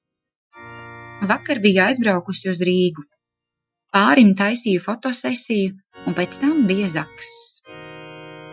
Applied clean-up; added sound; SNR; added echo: classical method Wiener filter.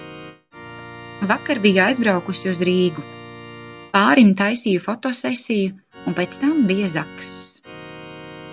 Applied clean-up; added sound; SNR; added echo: none; Organ; 18 dB; none.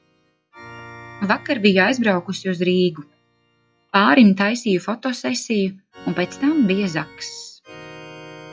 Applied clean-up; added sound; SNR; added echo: classical method log-MMSE.